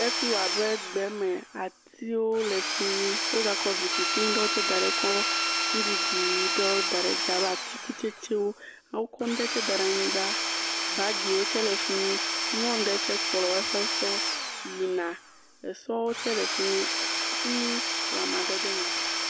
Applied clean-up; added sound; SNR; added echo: none; Drill + Tools / Domestic sounds, home sounds; -1 dB; none.